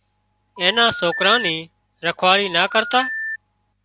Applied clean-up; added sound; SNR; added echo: none; Telephone; 11 dB; none.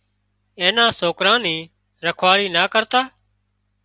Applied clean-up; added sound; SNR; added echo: none; none; none; none.